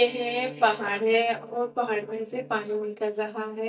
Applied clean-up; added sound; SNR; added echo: neural mask model DeepFilterNet 3.